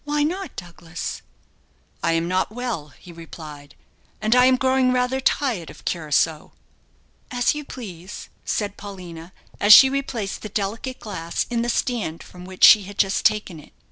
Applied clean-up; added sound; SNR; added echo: none; none; none; none.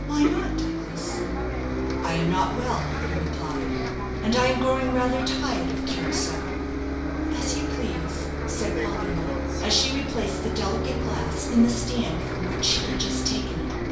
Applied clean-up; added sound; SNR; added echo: none; Bus; -1 dB; reverberation time 0.6 s.